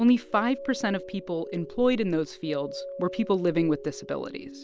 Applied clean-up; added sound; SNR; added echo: none; none; none; none.